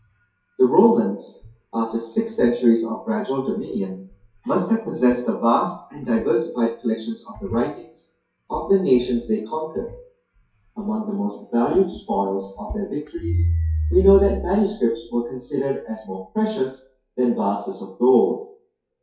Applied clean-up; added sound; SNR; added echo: classical method WPE with log-MMSE.